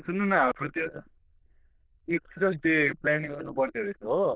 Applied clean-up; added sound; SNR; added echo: neural diffusion model UNIVERSE++.